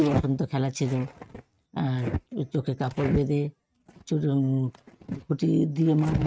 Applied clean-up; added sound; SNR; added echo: neural mask model RNNoise.